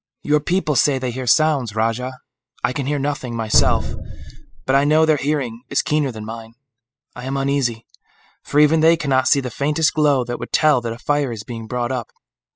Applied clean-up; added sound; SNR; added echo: classical method spectral subtraction.